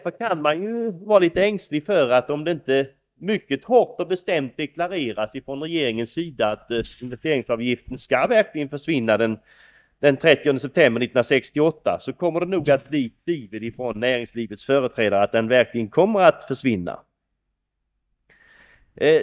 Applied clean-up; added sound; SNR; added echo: neural mask model DeepFilterNet 3.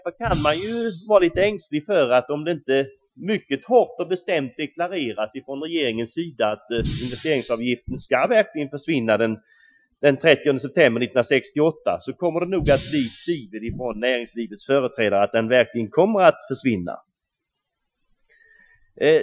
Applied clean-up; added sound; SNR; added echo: classical method Wiener filter.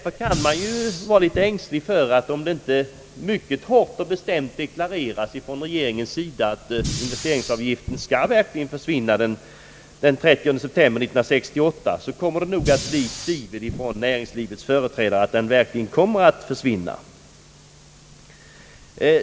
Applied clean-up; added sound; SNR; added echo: none; Fire; 9 dB; none.